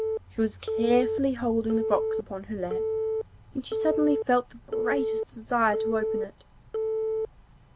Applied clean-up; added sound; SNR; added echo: none; Telephone; 2 dB; none.